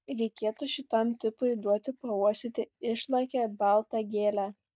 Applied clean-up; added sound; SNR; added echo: neural mask model DeepFilterNet 3.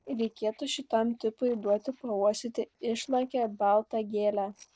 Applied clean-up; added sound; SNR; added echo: neural separator model SepFormer DNS4.